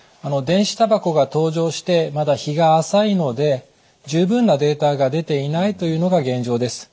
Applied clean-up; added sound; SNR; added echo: none; none; none; none.